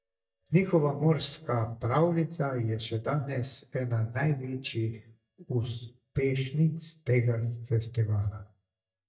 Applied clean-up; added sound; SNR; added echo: neural mask model DeepFilterNet 3.